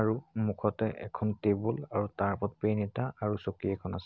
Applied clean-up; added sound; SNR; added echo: none; none; none; none.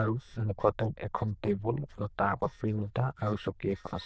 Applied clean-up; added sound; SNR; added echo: neural diffusion model UNIVERSE++.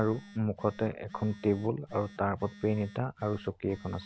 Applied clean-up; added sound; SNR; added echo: none; Telephone; 20 dB; none.